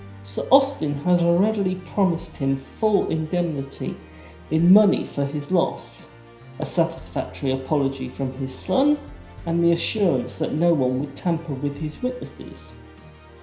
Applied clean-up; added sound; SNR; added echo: none; Musical instrument; 19 dB; reverberation time 0.5 s.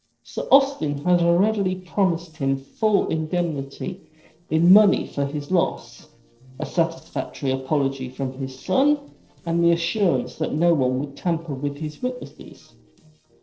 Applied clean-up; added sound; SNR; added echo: neural separator model SepFormer DNS4.